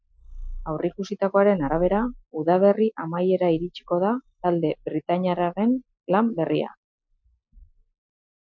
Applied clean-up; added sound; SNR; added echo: classical method Wiener filter.